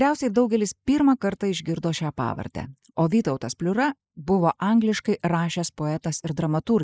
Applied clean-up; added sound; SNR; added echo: neural mask model Resemble Enhance denoiser.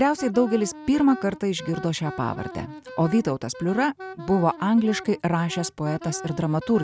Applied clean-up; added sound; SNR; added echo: none; Wind instrument, woodwind instrument; 15 dB; none.